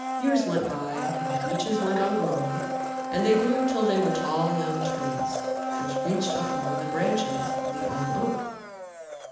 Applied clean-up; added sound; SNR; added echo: none; Domestic sounds, home sounds; 2 dB; reverberation time 1.1 s.